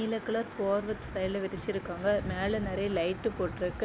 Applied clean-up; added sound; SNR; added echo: none; Thunder / Cricket; 17 dB; none.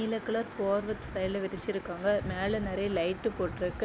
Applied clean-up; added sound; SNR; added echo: none; none; none; none.